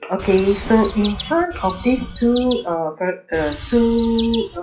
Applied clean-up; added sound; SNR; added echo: classical method WPE with log-MMSE.